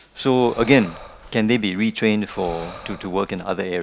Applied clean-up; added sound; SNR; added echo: none; Breathing; 19 dB; none.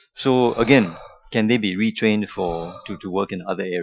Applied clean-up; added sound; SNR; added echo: classical method Wiener filter.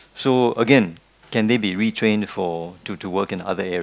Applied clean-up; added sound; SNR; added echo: none; none; none; none.